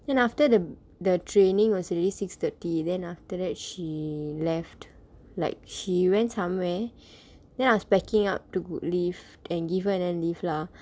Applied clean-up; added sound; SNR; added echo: none; none; none; none.